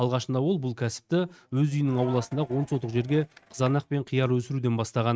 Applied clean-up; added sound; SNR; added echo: neural mask model RNNoise.